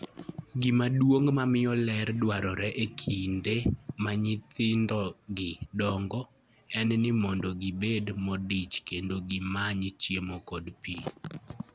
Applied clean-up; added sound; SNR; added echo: none; none; none; none.